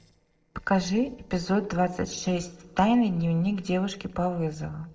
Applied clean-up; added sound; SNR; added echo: neural separator model SepFormer DNS4.